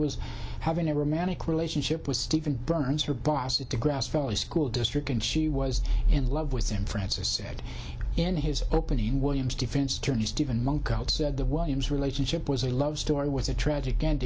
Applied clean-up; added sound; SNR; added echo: none; none; none; none.